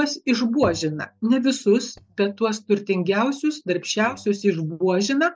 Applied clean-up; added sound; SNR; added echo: neural mask model DeepFilterNet 3.